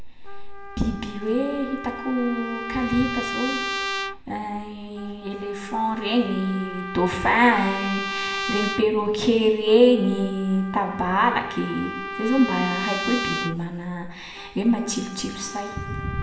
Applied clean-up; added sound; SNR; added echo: none; Trumpet; 9 dB; reverberation time 0.9 s.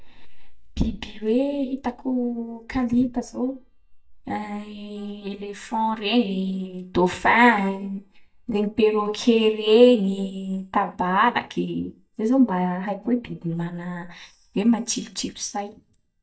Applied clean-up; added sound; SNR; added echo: neural mask model DeepFilterNet 3.